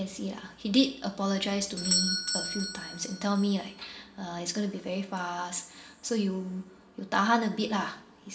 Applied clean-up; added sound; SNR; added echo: none; Doorbell; 7 dB; reverberation time 1.7 s.